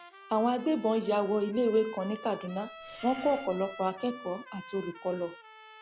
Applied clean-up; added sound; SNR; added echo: none; Trumpet + Breathing; 17 dB; none.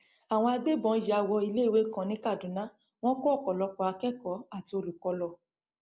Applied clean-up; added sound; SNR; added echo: none; none; none; none.